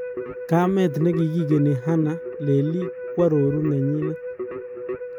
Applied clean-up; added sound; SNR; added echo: none; Keyboard (musical); 9 dB; none.